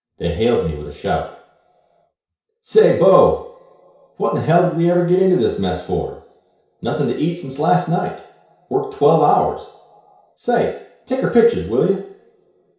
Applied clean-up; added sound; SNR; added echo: none; none; none; reverberation time 0.6 s.